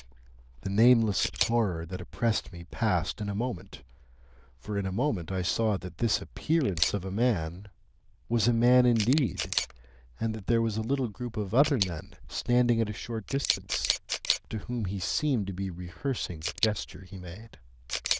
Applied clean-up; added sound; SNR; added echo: neural diffusion model UNIVERSE++.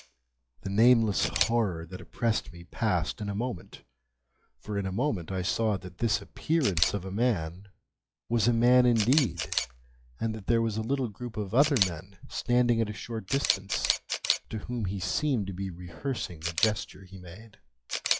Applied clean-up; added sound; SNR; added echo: classical method log-MMSE.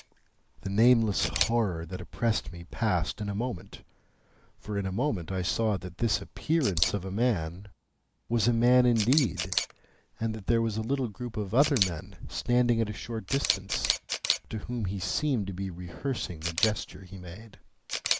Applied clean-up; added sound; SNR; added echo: neural mask model Resemble Enhance denoiser.